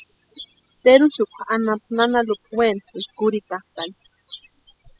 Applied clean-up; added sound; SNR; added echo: classical method spectral subtraction.